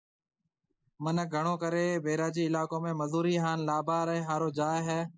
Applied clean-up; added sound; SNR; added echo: neural mask model Resemble Enhance denoiser.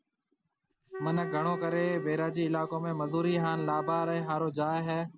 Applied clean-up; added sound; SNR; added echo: none; Wind instrument, woodwind instrument; 9 dB; none.